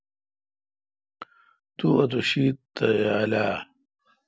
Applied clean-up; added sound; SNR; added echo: none; none; none; none.